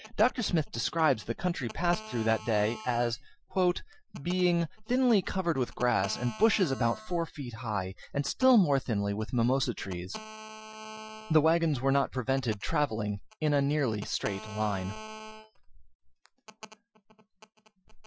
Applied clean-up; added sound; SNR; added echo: classical method Wiener filter.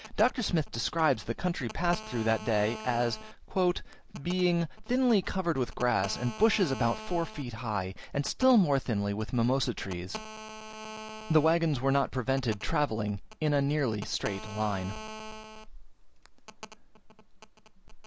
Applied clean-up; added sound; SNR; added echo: none; Telephone; 16 dB; none.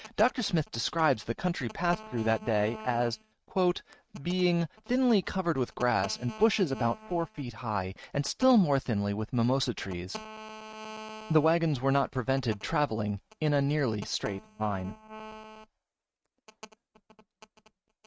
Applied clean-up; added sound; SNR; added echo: neural mask model RNNoise.